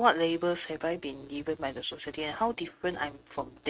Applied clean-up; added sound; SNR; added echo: neural mask model RNNoise.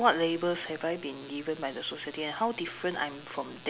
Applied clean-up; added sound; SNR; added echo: none; none; none; none.